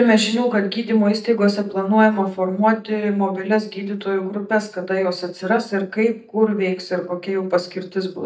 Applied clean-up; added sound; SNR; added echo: neural mask model DeepFilterNet 3.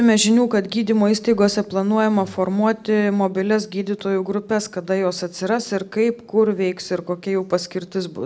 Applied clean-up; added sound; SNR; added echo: none; none; none; none.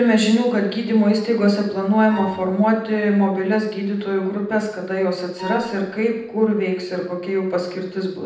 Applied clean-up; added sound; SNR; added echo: neural separator model SepFormer DNS4.